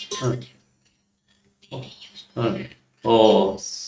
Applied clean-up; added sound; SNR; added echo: neural mask model RNNoise.